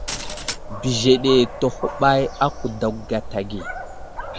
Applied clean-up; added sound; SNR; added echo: none; Dog + Glass; 9 dB; none.